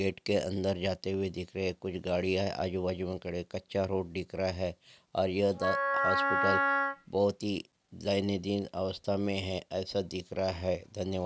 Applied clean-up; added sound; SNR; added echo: none; Wind instrument, woodwind instrument; -3 dB; none.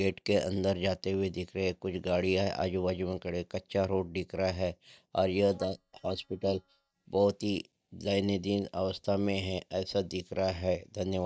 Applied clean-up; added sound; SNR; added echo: neural mask model DeepFilterNet 3.